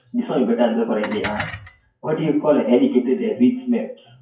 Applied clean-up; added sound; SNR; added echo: classical method WPE with log-MMSE.